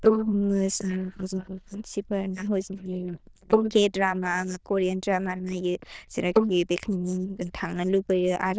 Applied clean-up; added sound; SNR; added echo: neural diffusion model UNIVERSE++.